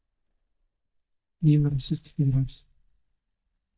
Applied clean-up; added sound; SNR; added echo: neural mask model DeepFilterNet 3.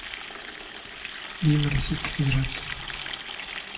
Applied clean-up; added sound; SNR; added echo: none; Water tap, faucet; 8 dB; reverberation time 0.7 s.